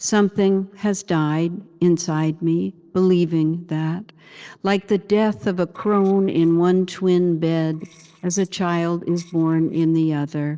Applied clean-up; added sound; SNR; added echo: neural separator model SepFormer DNS4.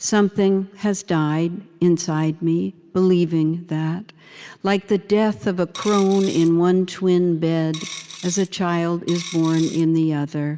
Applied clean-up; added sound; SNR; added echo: none; Coin (dropping); 16 dB; none.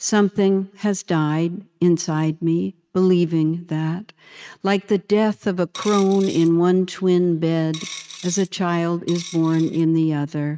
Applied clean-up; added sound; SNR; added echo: neural mask model RNNoise.